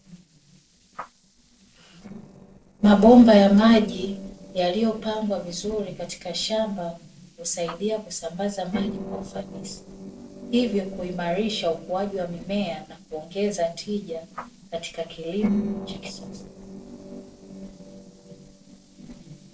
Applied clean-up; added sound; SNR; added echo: neural separator model SepFormer DNS4.